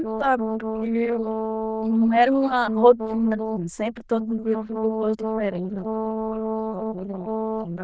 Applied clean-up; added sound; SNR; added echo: neural diffusion model UNIVERSE++.